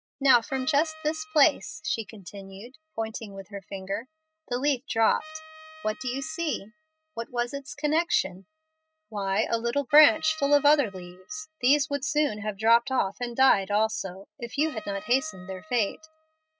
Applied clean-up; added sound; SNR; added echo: classical method spectral subtraction.